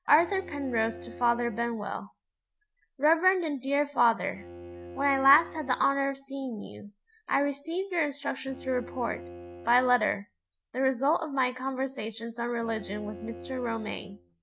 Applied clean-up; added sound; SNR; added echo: none; Bowed string instrument; 17 dB; none.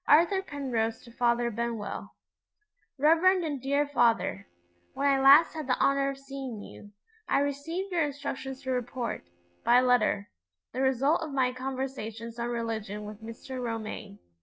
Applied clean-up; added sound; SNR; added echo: neural separator model SepFormer DNS4.